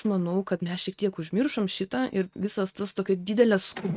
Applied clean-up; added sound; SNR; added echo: neural mask model RNNoise.